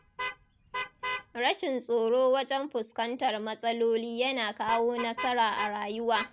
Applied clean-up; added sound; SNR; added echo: none; Vehicle horn, car horn, honking; 11 dB; none.